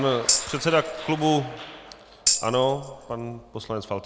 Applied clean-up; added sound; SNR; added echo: none; Tambourine; 3 dB; none.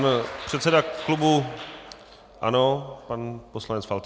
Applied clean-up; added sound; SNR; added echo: none; none; none; none.